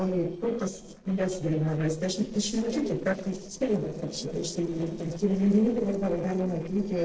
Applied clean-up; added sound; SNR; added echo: neural separator model SepFormer DNS4.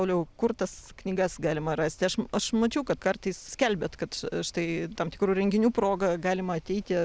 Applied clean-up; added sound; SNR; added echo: none; none; none; none.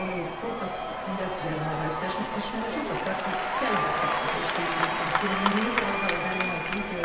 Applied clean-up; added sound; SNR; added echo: none; Applause / Crowd / Cheering; -3 dB; reverberation time 0.7 s.